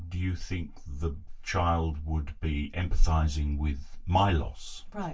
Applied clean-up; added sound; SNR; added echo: none; none; none; reverberation time 0.1 s.